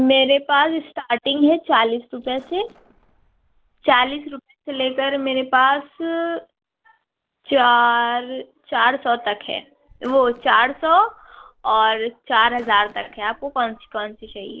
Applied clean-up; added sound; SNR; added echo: neural separator model SepFormer DNS4.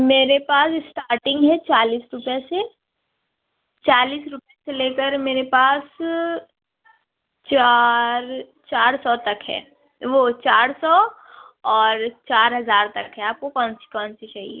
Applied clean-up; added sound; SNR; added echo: none; none; none; none.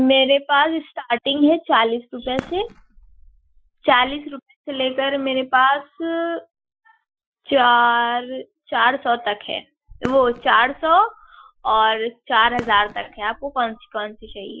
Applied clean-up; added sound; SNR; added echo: classical method Wiener filter.